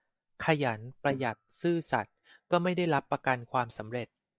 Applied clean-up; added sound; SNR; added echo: neural mask model DeepFilterNet 3.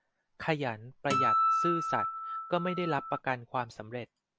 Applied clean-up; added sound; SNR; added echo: none; Acoustic guitar; -4 dB; none.